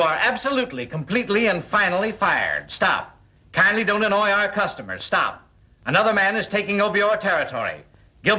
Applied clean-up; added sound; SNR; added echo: none; none; none; none.